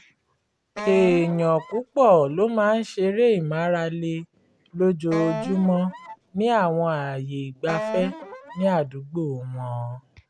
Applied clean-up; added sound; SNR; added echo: none; Wind instrument, woodwind instrument; 10 dB; none.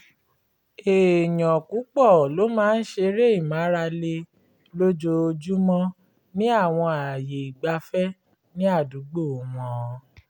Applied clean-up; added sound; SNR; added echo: none; none; none; none.